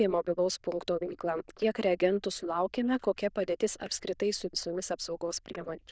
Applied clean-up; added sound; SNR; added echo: neural diffusion model UNIVERSE++.